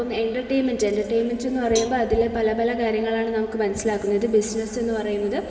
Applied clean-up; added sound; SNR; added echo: none; Cowbell; 16 dB; reverberation time 2.9 s.